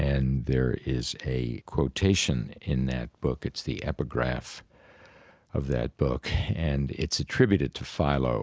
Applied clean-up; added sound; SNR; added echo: none; none; none; none.